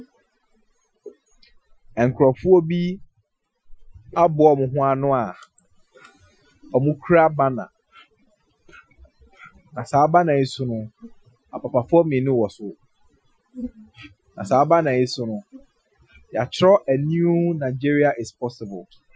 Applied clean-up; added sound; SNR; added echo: classical method Wiener filter.